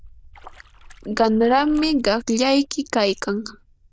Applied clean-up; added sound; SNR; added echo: neural diffusion model UNIVERSE++.